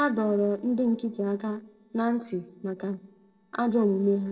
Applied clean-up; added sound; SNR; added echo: neural separator model SepFormer DNS4.